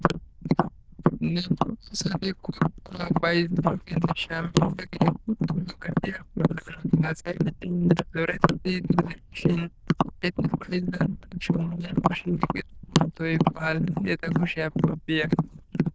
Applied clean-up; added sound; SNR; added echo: neural diffusion model UNIVERSE++.